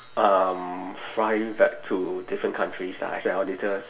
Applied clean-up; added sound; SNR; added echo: none; none; none; reverberation time 0.2 s.